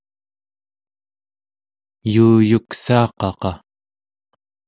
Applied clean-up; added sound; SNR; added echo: none; none; none; none.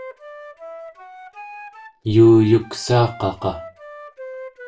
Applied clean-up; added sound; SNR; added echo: none; Wind instrument, woodwind instrument; 17 dB; reverberation time 0.2 s.